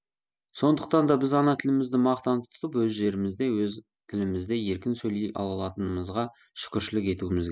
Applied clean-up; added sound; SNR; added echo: none; none; none; none.